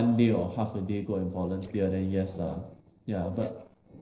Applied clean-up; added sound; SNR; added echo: neural separator model SepFormer DNS4.